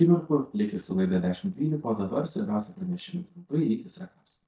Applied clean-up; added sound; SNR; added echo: neural mask model DeepFilterNet 3.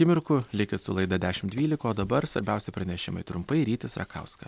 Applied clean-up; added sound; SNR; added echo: none; none; none; none.